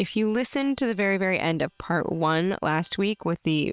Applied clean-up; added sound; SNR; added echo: neural separator model SepFormer WHAM!.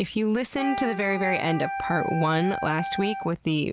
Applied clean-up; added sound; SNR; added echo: none; Wind instrument, woodwind instrument; 6 dB; none.